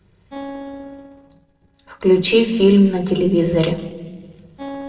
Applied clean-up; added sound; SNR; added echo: neural separator model SepFormer DNS4.